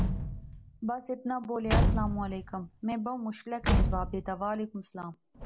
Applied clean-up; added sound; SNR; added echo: none; Slam / Truck / Car; -3 dB; none.